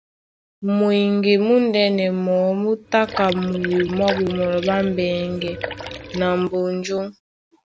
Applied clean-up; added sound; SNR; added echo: none; Liquid; 11 dB; none.